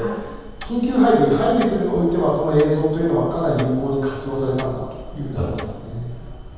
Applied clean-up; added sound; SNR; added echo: none; Tick-tock; 16 dB; reverberation time 1.2 s.